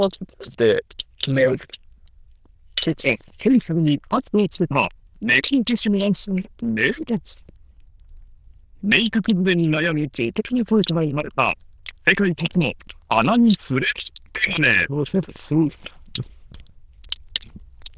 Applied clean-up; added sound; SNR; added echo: neural diffusion model UNIVERSE++.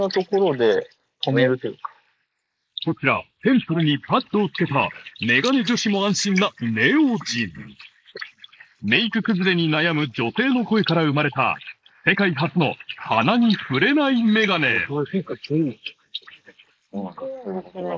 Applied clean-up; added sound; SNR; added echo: neural mask model Resemble Enhance denoiser.